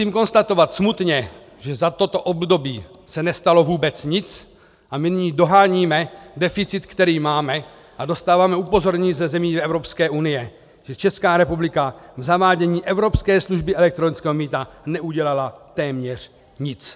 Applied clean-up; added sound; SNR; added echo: none; none; none; none.